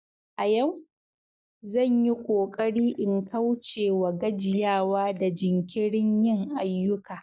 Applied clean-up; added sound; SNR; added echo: neural mask model DeepFilterNet 3.